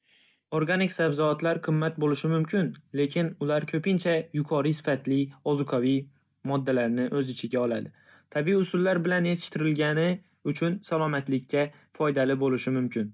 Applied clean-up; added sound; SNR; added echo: none; none; none; none.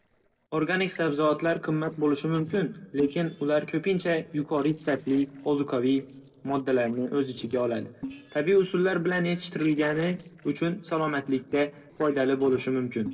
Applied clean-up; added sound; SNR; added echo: neural separator model SepFormer DNS4.